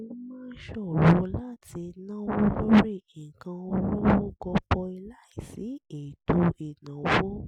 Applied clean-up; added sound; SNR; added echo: none; none; none; none.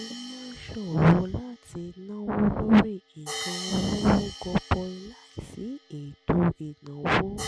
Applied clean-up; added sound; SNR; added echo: none; Hi-hat; 16 dB; none.